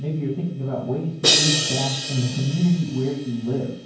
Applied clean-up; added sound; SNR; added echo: none; Crash cymbal; 2 dB; reverberation time 0.9 s.